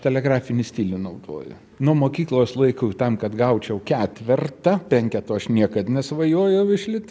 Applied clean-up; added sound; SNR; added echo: none; none; none; none.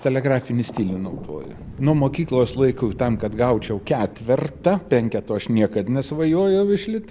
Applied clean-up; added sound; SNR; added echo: none; Thunder; 17 dB; none.